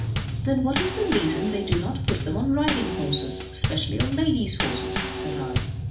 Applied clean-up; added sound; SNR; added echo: none; Bass drum / Snare drum / Drum kit; 3 dB; reverberation time 0.4 s.